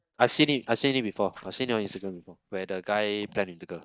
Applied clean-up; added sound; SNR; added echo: neural mask model DeepFilterNet 3.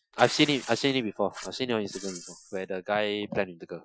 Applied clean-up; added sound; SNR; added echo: classical method Wiener filter.